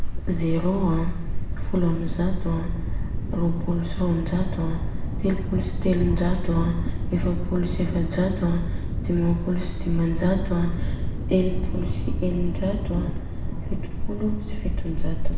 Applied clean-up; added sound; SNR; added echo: none; Thunder; -1 dB; reverberation time 0.9 s.